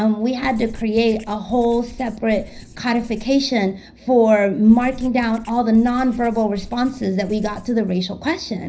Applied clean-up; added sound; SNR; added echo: none; Writing; 18 dB; reverberation time 0.5 s.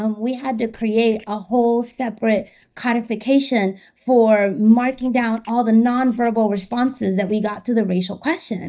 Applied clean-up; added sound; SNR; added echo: neural mask model DeepFilterNet 3.